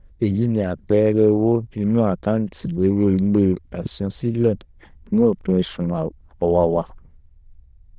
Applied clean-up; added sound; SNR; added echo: neural diffusion model UNIVERSE++.